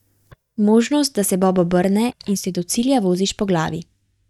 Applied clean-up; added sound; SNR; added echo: neural mask model DeepFilterNet 3.